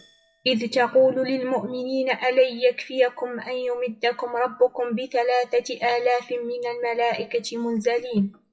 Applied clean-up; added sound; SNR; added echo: classical method WPE with log-MMSE.